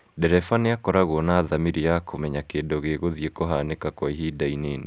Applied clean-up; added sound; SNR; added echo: none; none; none; none.